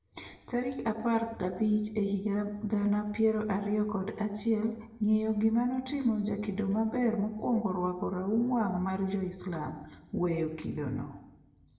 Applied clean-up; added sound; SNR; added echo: none; none; none; reverberation time 0.8 s.